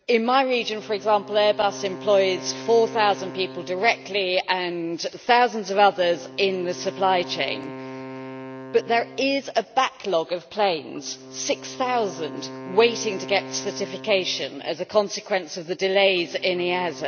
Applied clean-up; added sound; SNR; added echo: none; Wind instrument, woodwind instrument; 16 dB; none.